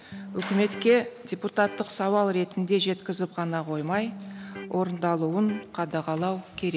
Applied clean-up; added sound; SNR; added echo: none; Electric guitar; 15 dB; none.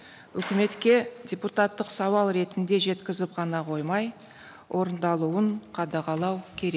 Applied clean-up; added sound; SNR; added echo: none; none; none; none.